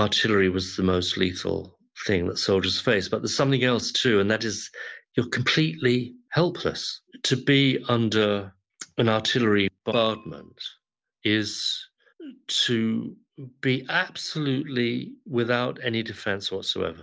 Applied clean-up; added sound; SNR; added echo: none; none; none; none.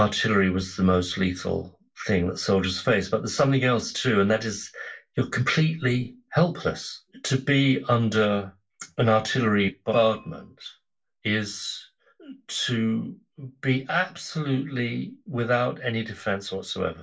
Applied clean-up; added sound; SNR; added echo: none; none; none; reverberation time 0.2 s.